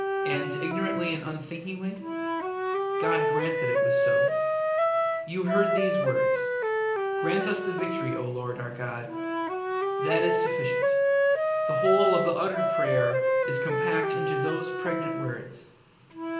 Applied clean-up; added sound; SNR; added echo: none; Wind instrument, woodwind instrument; -5 dB; reverberation time 0.8 s.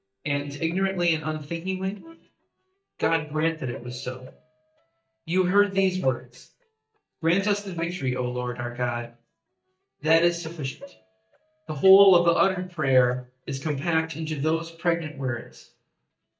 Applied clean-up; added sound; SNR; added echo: neural mask model DeepFilterNet 3.